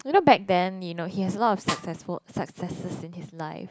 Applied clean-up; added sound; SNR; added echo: none; Snare drum; 11 dB; none.